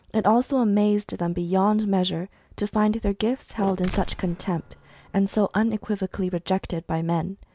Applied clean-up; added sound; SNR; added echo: none; Mechanisms; 13 dB; none.